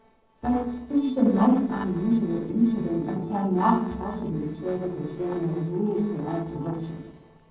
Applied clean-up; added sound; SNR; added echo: neural separator model SepFormer DNS4.